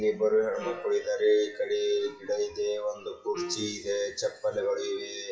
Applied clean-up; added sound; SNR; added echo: classical method WPE with log-MMSE.